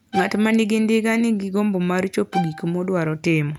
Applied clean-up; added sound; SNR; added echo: none; Bowed string instrument; 11 dB; none.